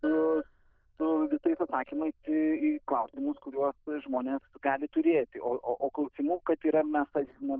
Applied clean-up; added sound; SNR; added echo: neural diffusion model UNIVERSE++.